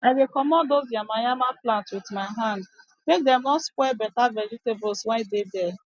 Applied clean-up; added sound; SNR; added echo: none; none; none; none.